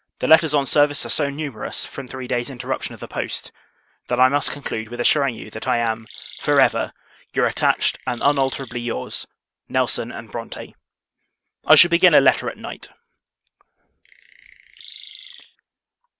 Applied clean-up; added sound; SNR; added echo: none; Chirp, tweet; 19 dB; none.